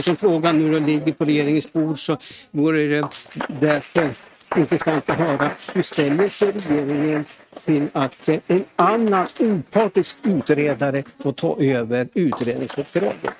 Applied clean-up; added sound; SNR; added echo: neural mask model RNNoise.